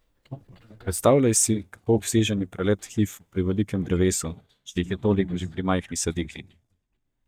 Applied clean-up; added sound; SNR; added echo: neural mask model DeepFilterNet 3.